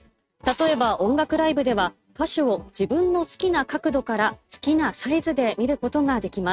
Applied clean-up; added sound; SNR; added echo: neural mask model RNNoise.